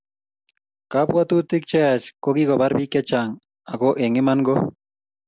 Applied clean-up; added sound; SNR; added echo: none; none; none; none.